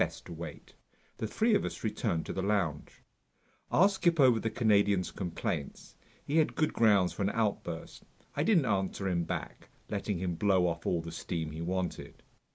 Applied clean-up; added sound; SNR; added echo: none; none; none; none.